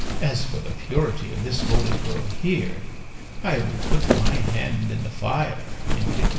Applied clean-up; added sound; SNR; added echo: none; Wind; -3 dB; reverberation time 1.0 s.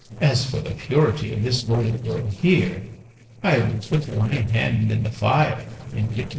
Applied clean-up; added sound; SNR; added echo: neural separator model SepFormer DNS4.